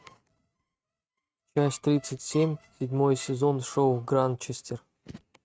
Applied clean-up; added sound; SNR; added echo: neural mask model RNNoise.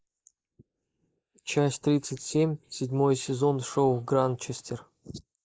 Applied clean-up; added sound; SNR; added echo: neural mask model Resemble Enhance denoiser.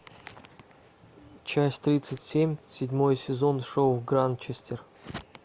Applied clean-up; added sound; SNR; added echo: none; none; none; none.